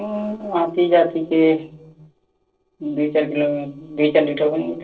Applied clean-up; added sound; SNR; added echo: neural separator model SepFormer DNS4.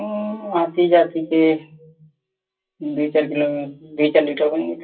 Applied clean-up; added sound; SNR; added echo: classical method WPE with log-MMSE.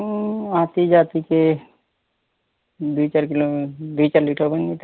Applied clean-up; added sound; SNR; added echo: none; none; none; none.